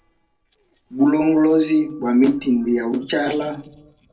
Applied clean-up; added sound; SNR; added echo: neural separator model SepFormer DNS4.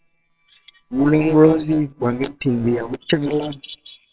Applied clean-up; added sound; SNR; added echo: neural separator model SepFormer WHAMR!.